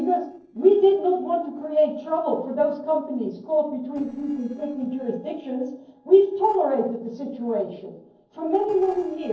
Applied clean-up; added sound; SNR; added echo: neural separator model SepFormer DNS4.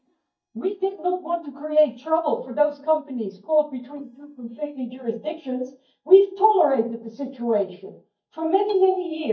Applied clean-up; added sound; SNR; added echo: neural mask model DeepFilterNet 3.